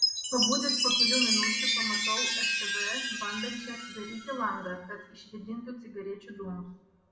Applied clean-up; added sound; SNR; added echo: none; Chime; -5 dB; reverberation time 0.8 s.